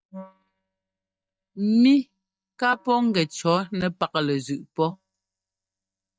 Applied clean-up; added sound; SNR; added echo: neural mask model DeepFilterNet 3.